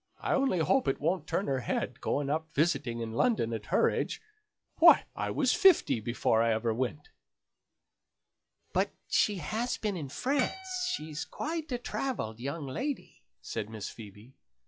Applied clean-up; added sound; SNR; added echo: classical method log-MMSE.